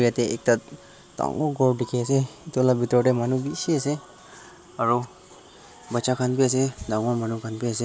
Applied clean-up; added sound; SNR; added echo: none; none; none; none.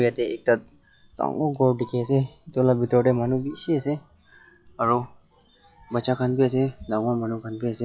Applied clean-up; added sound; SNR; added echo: classical method log-MMSE.